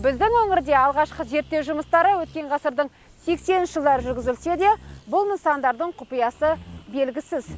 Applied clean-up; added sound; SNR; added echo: none; Bird vocalization, bird call, bird song; 20 dB; none.